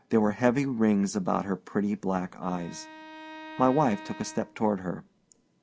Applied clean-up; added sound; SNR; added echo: none; Bowed string instrument; 18 dB; none.